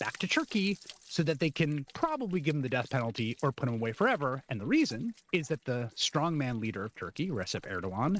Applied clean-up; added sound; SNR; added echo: neural mask model RNNoise.